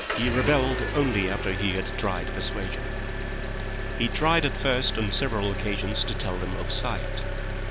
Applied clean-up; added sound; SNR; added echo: none; Engine; 1 dB; none.